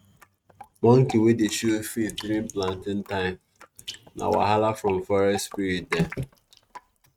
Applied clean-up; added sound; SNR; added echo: neural mask model RNNoise.